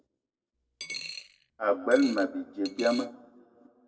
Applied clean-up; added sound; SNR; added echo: none; Coin (dropping); 13 dB; reverberation time 1.2 s.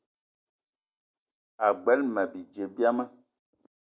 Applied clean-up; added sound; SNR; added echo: none; none; none; none.